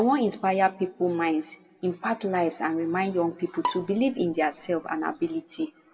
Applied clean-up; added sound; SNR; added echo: none; Bowed string instrument; 11 dB; reverberation time 1.4 s.